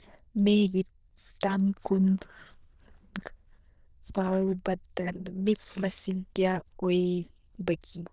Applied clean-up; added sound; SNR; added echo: neural diffusion model UNIVERSE++.